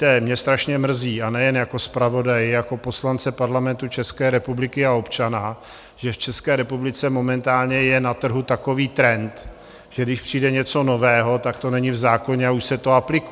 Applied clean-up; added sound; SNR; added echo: none; none; none; none.